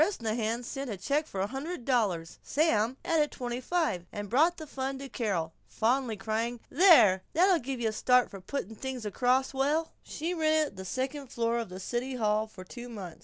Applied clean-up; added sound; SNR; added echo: none; none; none; none.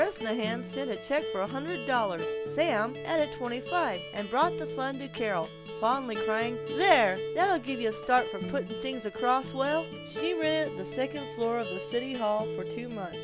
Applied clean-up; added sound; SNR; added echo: none; Acoustic guitar; 6 dB; none.